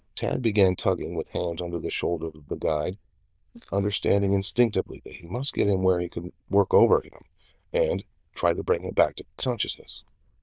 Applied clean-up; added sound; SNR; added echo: neural diffusion model UNIVERSE++.